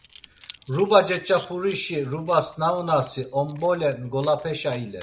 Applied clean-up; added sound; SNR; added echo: none; Coin (dropping) / Zipper (clothing); 16 dB; none.